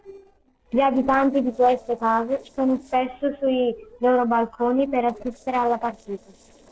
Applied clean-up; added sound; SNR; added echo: neural separator model SepFormer DNS4.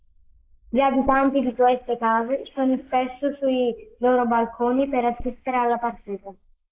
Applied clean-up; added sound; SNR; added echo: neural mask model Resemble Enhance denoiser.